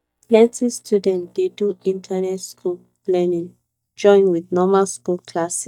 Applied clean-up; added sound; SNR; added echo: neural mask model DeepFilterNet 3.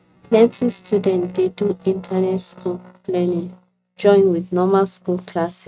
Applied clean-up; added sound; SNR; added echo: neural mask model RNNoise.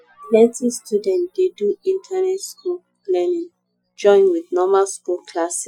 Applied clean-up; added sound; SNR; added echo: classical method Wiener filter.